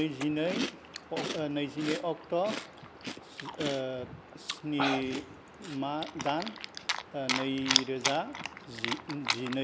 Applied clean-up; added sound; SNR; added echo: none; Chewing, mastication; 3 dB; none.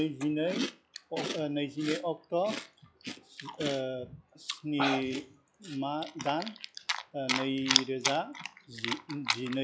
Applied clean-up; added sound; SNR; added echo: classical method log-MMSE.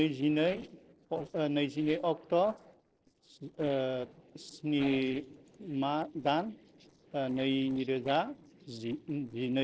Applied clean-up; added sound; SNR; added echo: neural separator model SepFormer DNS4.